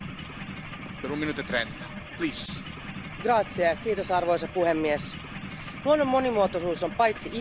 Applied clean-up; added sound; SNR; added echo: none; Engine / Boat, Water vehicle; 10 dB; none.